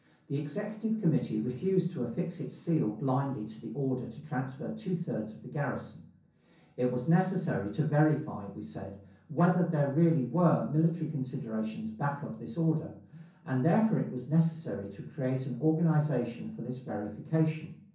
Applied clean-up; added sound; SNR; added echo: none; none; none; reverberation time 0.6 s.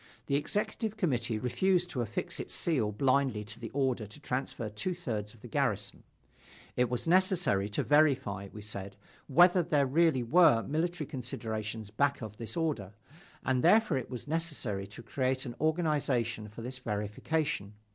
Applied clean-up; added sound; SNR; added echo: none; none; none; none.